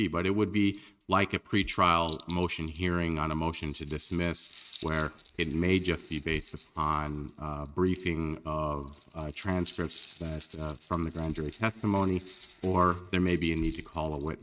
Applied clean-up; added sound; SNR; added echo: neural mask model RNNoise.